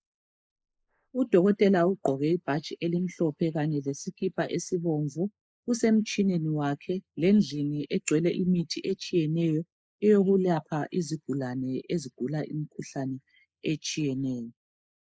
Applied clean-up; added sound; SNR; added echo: neural mask model Resemble Enhance denoiser.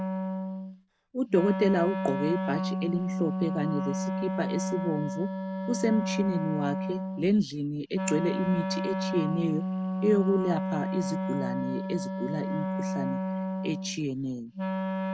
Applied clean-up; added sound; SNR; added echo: none; Wind instrument, woodwind instrument; 1 dB; none.